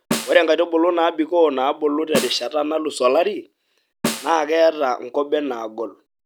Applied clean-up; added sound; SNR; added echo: none; Snare drum; 11 dB; none.